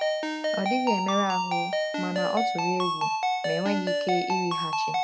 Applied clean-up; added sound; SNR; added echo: none; Ringtone; -3 dB; none.